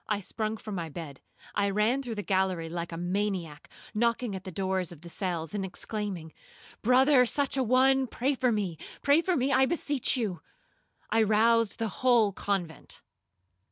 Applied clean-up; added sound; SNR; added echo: none; none; none; none.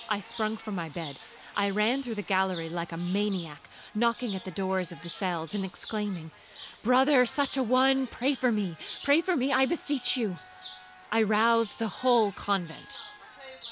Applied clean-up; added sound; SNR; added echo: none; Chirp, tweet; 18 dB; none.